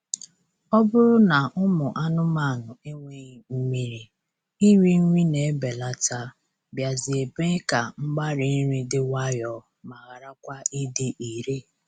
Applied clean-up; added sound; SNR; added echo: none; none; none; none.